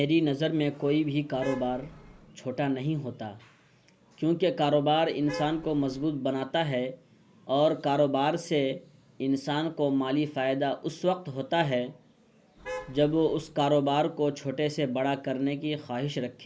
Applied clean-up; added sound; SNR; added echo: none; Traffic noise, roadway noise / Vehicle horn, car horn, honking; 13 dB; none.